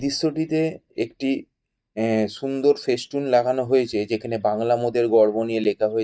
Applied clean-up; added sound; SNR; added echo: neural mask model DeepFilterNet 3.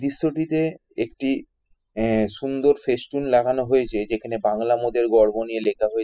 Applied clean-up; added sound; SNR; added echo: classical method spectral subtraction.